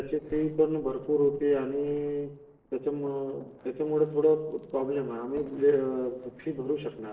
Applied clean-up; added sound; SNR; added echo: neural separator model SepFormer DNS4.